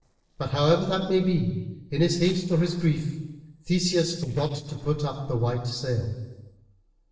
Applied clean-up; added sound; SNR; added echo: neural separator model SepFormer DNS4.